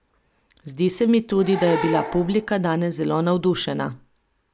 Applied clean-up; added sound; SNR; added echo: none; Animal / Brass instrument; 10 dB; none.